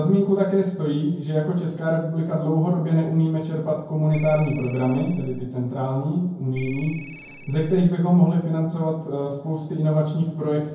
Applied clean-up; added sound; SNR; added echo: none; Ringtone; 13 dB; reverberation time 0.9 s.